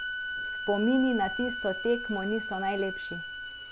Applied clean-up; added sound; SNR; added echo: none; Bowed string instrument; 5 dB; none.